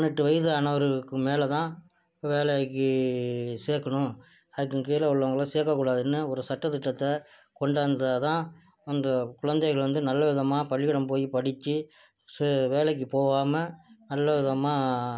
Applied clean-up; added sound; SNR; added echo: none; none; none; none.